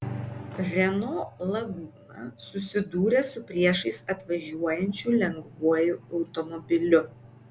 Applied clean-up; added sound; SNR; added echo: none; none; none; none.